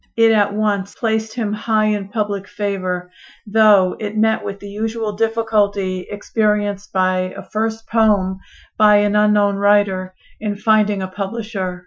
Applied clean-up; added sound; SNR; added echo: classical method Wiener filter.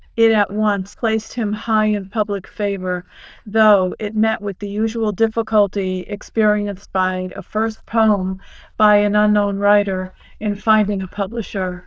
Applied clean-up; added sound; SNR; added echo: neural diffusion model UNIVERSE++.